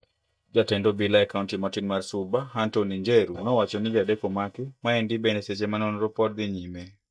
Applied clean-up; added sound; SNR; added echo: neural mask model DeepFilterNet 3.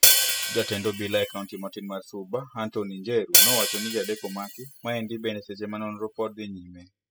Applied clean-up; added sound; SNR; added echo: classical method spectral subtraction.